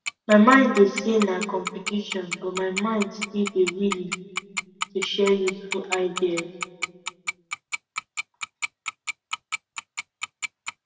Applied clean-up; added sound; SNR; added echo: none; Tick-tock; 9 dB; reverberation time 1.7 s.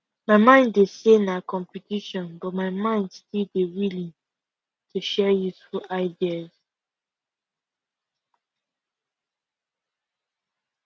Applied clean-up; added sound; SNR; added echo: none; none; none; none.